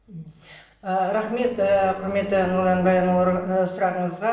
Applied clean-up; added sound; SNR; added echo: neural separator model SepFormer DNS4.